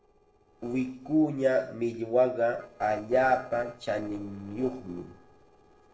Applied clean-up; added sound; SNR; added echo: neural separator model SepFormer DNS4.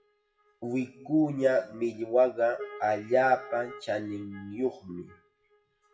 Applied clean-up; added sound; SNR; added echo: classical method WPE with log-MMSE.